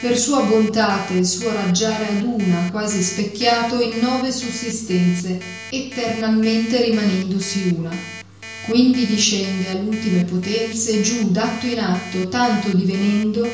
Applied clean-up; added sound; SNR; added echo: none; Alarm; 17 dB; reverberation time 0.5 s.